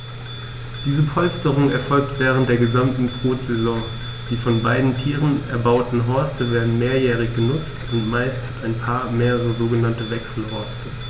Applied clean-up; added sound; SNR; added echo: none; Bicycle bell; 20 dB; none.